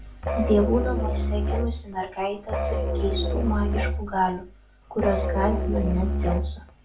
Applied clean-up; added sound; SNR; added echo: none; Musical instrument; -2 dB; reverberation time 0.3 s.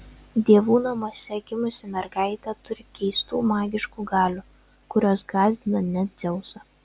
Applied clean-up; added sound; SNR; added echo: none; none; none; none.